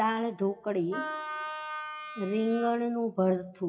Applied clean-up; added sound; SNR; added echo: classical method WPE with log-MMSE.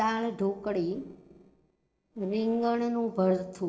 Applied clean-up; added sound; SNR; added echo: neural separator model SepFormer DNS4.